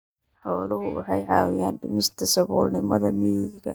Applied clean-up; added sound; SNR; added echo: neural mask model DeepFilterNet 3.